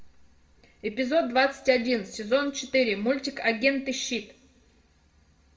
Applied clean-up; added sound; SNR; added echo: none; none; none; reverberation time 0.5 s.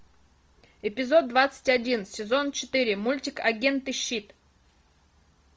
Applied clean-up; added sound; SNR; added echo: none; none; none; none.